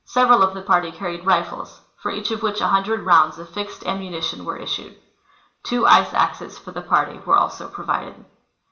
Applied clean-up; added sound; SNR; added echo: none; none; none; reverberation time 0.4 s.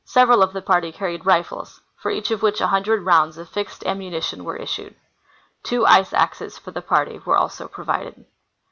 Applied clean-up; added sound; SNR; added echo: none; none; none; none.